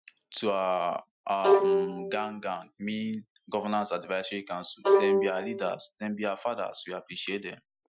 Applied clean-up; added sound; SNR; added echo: classical method Wiener filter.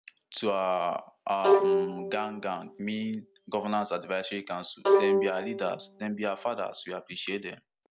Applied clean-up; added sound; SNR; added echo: none; Bowed string instrument; -2 dB; none.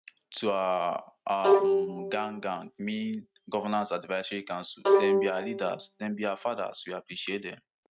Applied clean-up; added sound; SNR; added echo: neural mask model RNNoise.